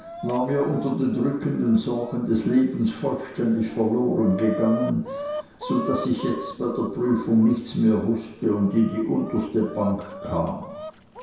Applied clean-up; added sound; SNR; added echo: none; Chicken, rooster; 13 dB; reverberation time 0.7 s.